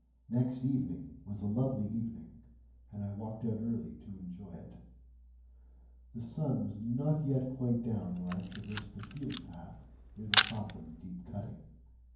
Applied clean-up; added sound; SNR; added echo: none; Camera; -3 dB; reverberation time 0.9 s.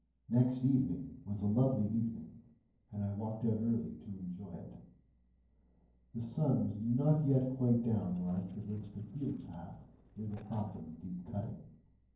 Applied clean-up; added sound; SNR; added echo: neural separator model SepFormer DNS4.